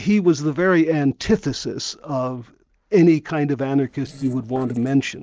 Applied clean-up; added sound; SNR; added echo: neural separator model SepFormer DNS4.